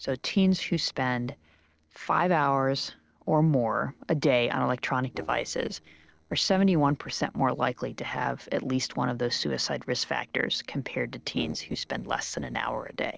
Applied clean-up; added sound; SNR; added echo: neural separator model SepFormer DNS4.